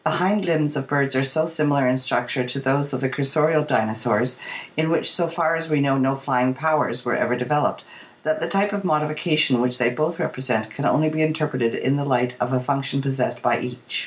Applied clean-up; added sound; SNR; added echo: none; none; none; none.